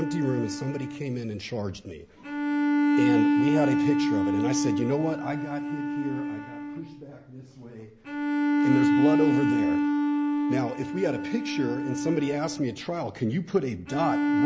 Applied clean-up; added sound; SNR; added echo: none; Bowed string instrument; -4 dB; none.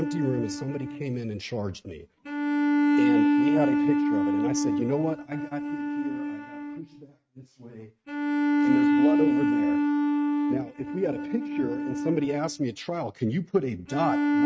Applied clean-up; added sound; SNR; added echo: neural mask model RNNoise.